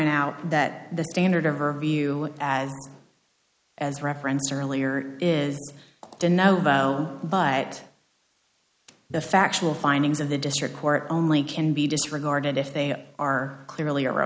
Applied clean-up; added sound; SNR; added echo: none; none; none; none.